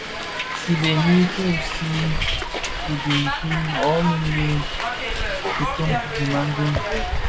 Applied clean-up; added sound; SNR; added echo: none; Hiss; 2 dB; none.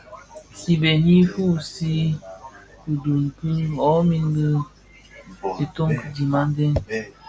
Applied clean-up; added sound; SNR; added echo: none; none; none; none.